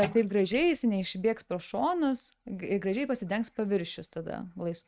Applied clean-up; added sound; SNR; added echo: neural mask model RNNoise.